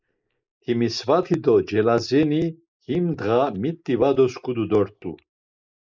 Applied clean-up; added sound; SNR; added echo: neural mask model Resemble Enhance denoiser.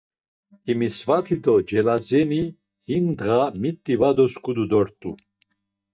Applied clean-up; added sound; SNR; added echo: neural mask model DeepFilterNet 3.